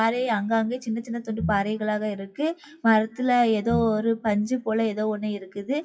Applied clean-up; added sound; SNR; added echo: classical method WPE with log-MMSE.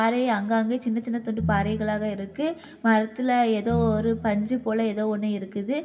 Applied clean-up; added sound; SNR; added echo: none; Piano; 9 dB; reverberation time 3.0 s.